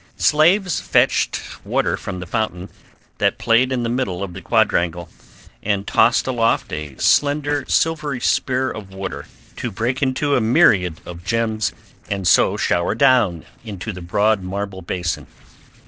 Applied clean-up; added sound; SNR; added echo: neural separator model SepFormer DNS4.